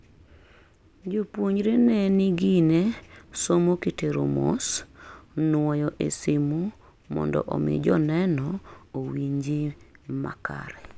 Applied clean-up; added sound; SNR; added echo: none; none; none; none.